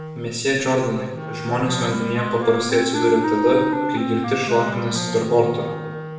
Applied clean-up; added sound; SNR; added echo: none; Wind instrument, woodwind instrument; 5 dB; reverberation time 1.0 s.